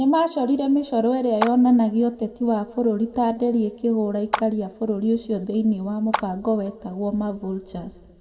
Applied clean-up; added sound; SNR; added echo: none; Clapping; 11 dB; reverberation time 1.2 s.